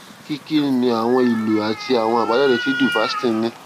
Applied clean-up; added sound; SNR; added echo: none; Cat; 10 dB; none.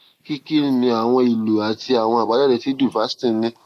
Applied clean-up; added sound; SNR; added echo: neural mask model Resemble Enhance denoiser.